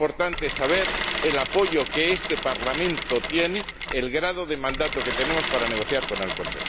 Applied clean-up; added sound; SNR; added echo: none; Mechanisms; 2 dB; none.